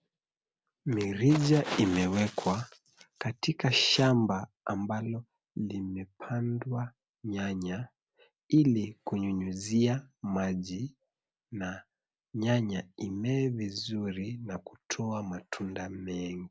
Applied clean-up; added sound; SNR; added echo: none; none; none; none.